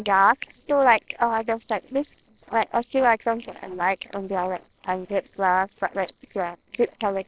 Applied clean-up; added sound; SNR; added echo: neural separator model SepFormer WHAMR!.